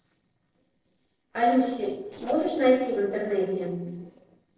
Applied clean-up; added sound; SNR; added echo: neural separator model SepFormer DNS4.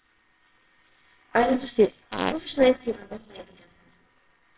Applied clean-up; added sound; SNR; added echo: neural separator model SepFormer WHAMR!.